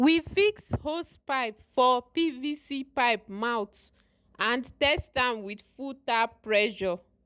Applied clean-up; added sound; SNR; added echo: none; none; none; none.